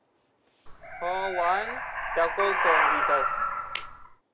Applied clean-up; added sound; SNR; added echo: none; Animal; -3 dB; none.